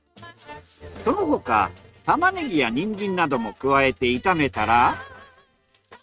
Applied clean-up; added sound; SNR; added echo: neural mask model RNNoise.